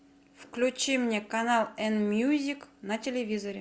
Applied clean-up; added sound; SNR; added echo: none; none; none; none.